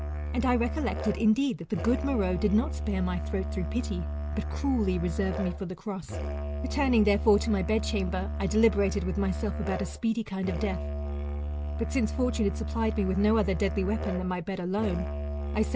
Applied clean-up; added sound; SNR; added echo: none; Musical instrument; 3 dB; none.